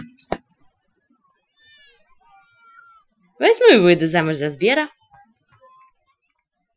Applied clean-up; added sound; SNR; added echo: classical method Wiener filter.